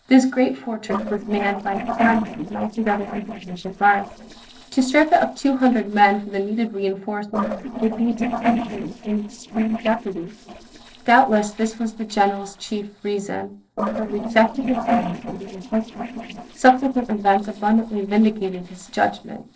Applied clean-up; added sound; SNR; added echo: neural separator model SepFormer DNS4.